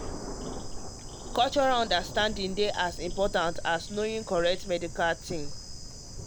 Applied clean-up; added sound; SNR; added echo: none; Bird / Insect + Thunder; 7 dB; none.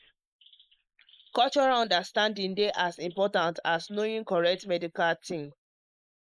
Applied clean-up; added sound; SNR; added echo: neural mask model Resemble Enhance denoiser.